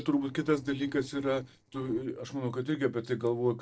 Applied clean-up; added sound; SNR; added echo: neural separator model SepFormer DNS4.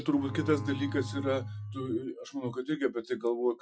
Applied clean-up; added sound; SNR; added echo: classical method Wiener filter.